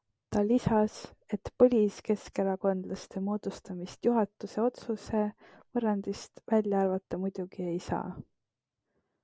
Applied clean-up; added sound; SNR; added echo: none; none; none; none.